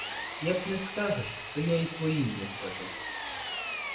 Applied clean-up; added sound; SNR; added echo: none; Power tool; 1 dB; reverberation time 0.7 s.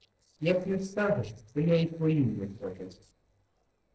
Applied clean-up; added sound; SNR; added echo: neural separator model SepFormer DNS4.